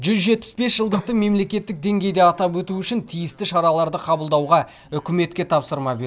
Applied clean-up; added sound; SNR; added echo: neural mask model Resemble Enhance denoiser.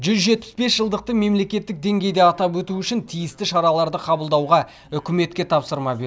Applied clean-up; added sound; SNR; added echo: none; none; none; none.